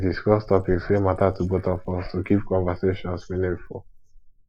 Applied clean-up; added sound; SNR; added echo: neural mask model Resemble Enhance denoiser.